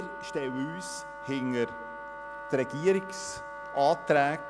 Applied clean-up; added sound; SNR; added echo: none; Wind instrument, woodwind instrument; 10 dB; none.